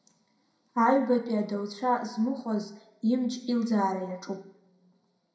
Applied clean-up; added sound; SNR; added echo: none; none; none; reverberation time 0.5 s.